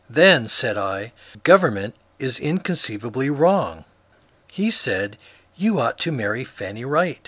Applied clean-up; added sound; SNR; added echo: none; none; none; none.